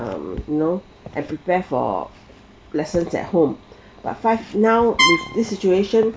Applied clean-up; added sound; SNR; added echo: none; Trumpet; 0 dB; none.